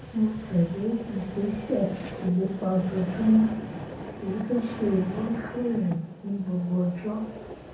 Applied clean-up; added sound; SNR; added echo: none; Vehicle; 11 dB; reverberation time 0.5 s.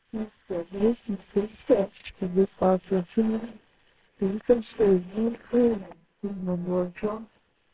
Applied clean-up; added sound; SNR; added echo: neural separator model SepFormer WHAMR!.